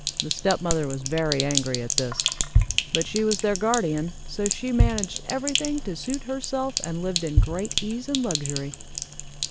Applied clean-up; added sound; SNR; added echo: none; Sink (filling or washing) + Bass drum; -1 dB; none.